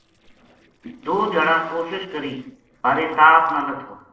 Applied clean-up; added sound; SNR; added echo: neural separator model SepFormer DNS4.